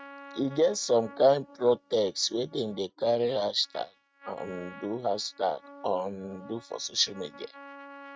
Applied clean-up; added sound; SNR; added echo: neural mask model RNNoise.